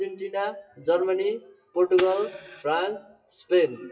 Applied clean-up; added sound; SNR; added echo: classical method WPE with log-MMSE.